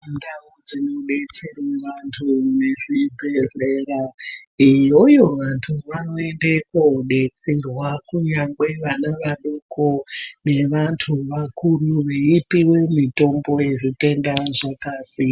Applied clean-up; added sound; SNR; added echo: none; none; none; none.